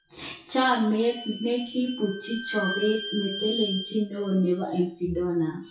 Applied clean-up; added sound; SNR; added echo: classical method WPE with log-MMSE.